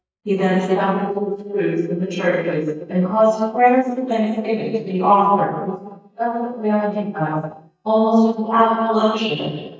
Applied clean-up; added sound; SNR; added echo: neural mask model DeepFilterNet 3.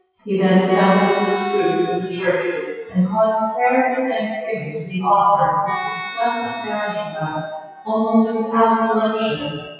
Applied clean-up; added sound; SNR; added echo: classical method WPE with log-MMSE.